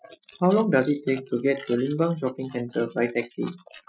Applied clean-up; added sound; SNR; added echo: classical method Wiener filter.